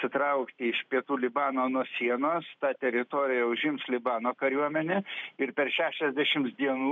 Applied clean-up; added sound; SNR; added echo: none; none; none; none.